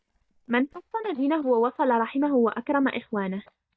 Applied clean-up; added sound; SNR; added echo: neural mask model DeepFilterNet 3.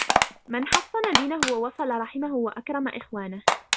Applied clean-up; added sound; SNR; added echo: none; Crushing; -1 dB; none.